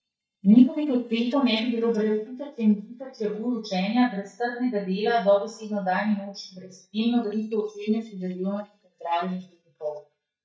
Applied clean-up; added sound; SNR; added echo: neural mask model DeepFilterNet 3.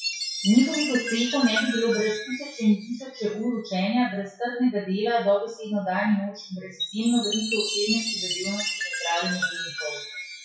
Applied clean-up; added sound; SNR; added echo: classical method WPE with log-MMSE.